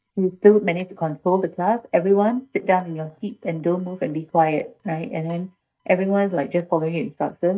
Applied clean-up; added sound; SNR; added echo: neural mask model DeepFilterNet 3.